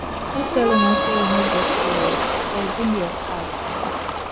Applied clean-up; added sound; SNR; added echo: none; Harmonica + Ocean; -3 dB; none.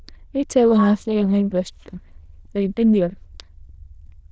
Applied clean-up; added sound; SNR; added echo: neural diffusion model UNIVERSE++.